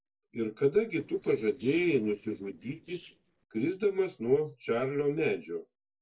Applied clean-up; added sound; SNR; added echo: neural separator model SepFormer DNS4.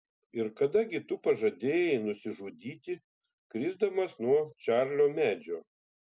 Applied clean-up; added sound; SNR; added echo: none; none; none; none.